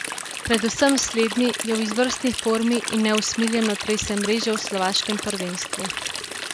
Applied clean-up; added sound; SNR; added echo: none; Stream; 6 dB; none.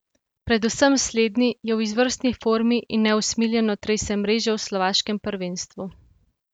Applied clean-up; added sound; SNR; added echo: none; none; none; none.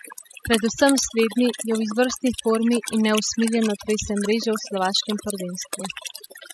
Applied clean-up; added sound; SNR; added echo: classical method spectral subtraction.